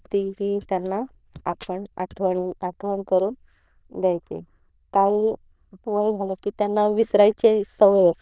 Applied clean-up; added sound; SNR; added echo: neural diffusion model UNIVERSE++.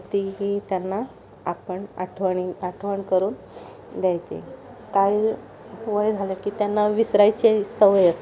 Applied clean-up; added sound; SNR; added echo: none; none; none; none.